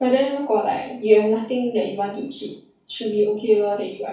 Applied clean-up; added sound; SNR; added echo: none; none; none; reverberation time 0.4 s.